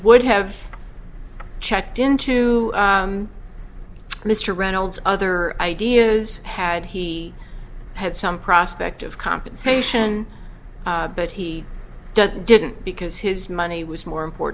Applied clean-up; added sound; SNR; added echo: none; none; none; none.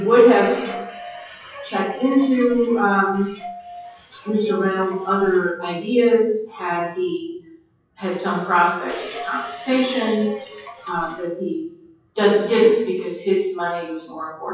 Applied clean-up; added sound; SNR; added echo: classical method WPE with log-MMSE.